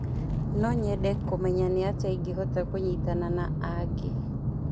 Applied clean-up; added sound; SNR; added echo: none; none; none; none.